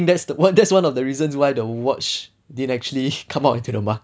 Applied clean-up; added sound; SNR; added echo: none; none; none; none.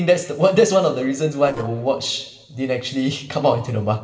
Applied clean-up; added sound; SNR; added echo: neural separator model SepFormer DNS4.